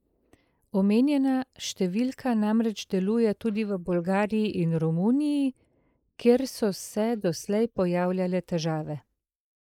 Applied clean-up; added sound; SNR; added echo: neural mask model Resemble Enhance denoiser.